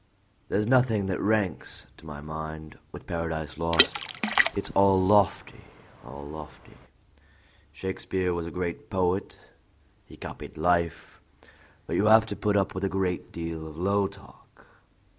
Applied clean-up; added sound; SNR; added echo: none; Water / Splash, splatter; 3 dB; none.